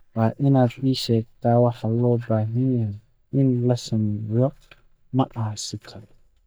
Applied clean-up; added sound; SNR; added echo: neural mask model DeepFilterNet 3.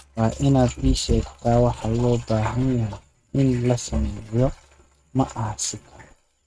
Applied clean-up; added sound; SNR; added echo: neural mask model RNNoise.